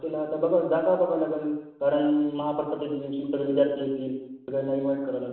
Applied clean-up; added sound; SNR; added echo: none; none; none; reverberation time 0.9 s.